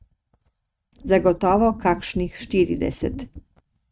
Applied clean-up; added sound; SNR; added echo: neural mask model RNNoise.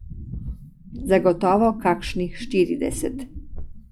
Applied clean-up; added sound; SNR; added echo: classical method log-MMSE.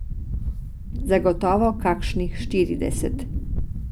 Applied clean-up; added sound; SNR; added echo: none; Wind; 2 dB; none.